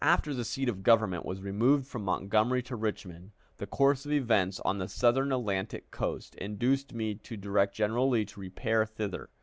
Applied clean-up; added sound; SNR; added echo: none; none; none; none.